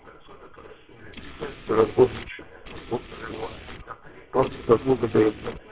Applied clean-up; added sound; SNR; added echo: neural separator model SepFormer WHAMR!.